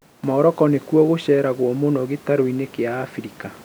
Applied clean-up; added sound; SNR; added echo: none; none; none; none.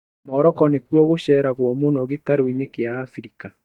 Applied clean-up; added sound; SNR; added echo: neural mask model DeepFilterNet 3.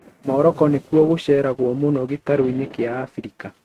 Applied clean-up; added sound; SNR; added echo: neural mask model RNNoise.